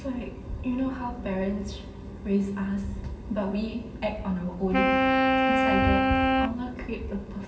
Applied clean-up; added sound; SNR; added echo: none; Wind instrument, woodwind instrument; -5 dB; reverberation time 1.7 s.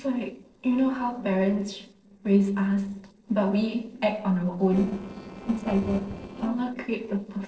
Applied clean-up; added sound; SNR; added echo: neural separator model SepFormer DNS4.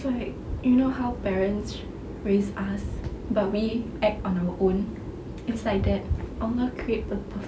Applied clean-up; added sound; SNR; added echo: none; none; none; none.